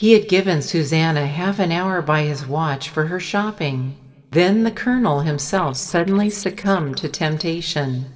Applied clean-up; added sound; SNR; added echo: neural separator model SepFormer DNS4.